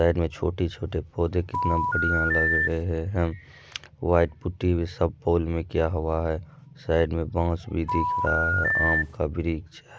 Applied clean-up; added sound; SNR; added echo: none; Telephone; -1 dB; none.